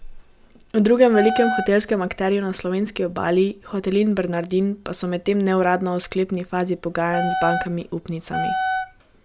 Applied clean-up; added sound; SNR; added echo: none; Wind instrument, woodwind instrument; 4 dB; none.